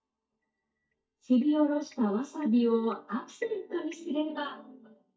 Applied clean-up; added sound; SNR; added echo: neural mask model DeepFilterNet 3.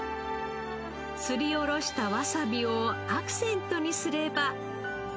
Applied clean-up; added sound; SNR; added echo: none; none; none; none.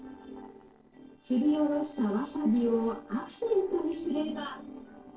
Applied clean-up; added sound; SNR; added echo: neural separator model SepFormer DNS4.